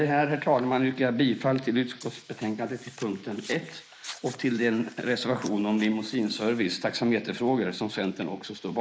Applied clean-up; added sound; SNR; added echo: neural mask model Resemble Enhance denoiser.